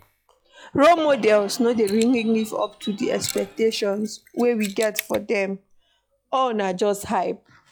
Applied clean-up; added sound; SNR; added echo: classical method log-MMSE.